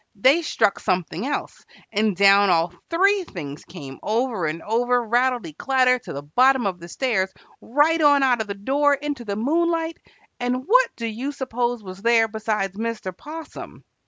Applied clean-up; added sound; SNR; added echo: none; none; none; none.